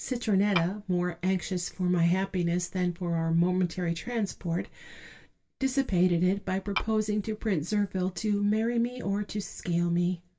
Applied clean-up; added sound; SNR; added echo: none; Tap / Glass; 6 dB; reverberation time 0.1 s.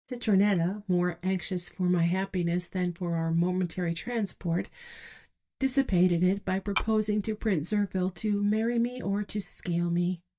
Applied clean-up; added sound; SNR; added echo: neural mask model DeepFilterNet 3.